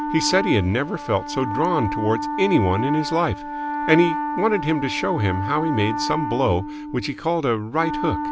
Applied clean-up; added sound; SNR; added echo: none; Wind instrument, woodwind instrument; 5 dB; none.